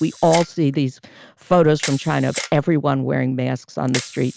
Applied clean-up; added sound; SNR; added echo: none; Camera; 14 dB; none.